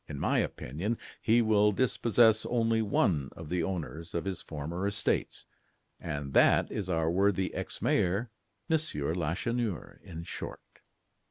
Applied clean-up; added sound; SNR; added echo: none; none; none; none.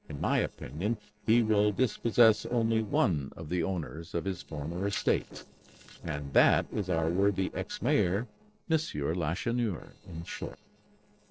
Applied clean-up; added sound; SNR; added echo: neural separator model SepFormer DNS4.